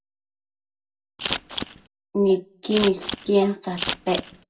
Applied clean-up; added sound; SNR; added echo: none; Scissors; 5 dB; reverberation time 0.2 s.